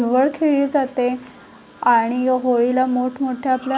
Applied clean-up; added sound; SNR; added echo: none; none; none; none.